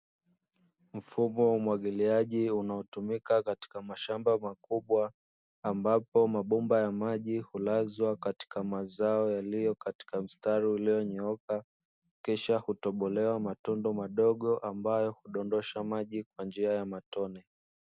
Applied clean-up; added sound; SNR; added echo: none; none; none; none.